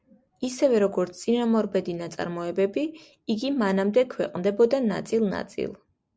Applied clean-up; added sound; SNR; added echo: none; none; none; none.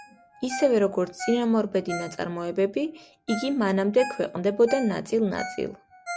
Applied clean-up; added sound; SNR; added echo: none; Ringtone; 13 dB; none.